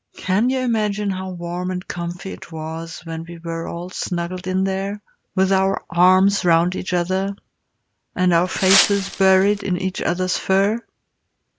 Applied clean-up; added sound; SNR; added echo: none; Wind; 2 dB; none.